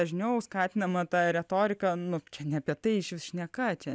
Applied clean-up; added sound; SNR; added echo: none; none; none; none.